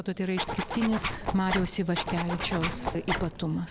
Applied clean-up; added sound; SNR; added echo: none; Zipper (clothing); 3 dB; none.